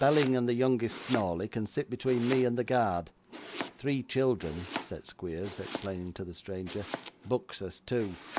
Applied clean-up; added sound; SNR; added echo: none; Domestic sounds, home sounds; 13 dB; none.